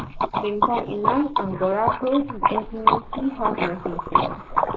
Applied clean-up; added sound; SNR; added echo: neural mask model Resemble Enhance denoiser.